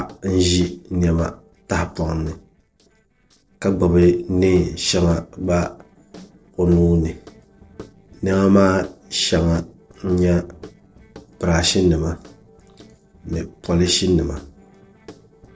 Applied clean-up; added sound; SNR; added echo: neural separator model SepFormer DNS4.